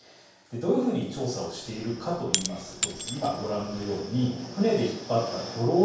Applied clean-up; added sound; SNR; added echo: none; Shatter / Crushing; 7 dB; reverberation time 0.7 s.